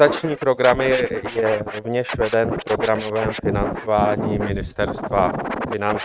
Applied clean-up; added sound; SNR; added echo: neural mask model RNNoise.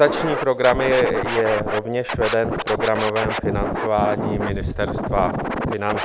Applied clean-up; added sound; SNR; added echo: none; Scratching (performance technique); 3 dB; none.